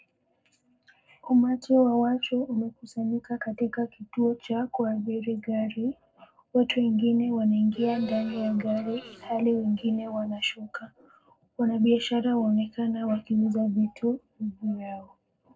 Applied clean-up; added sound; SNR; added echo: neural separator model SepFormer DNS4.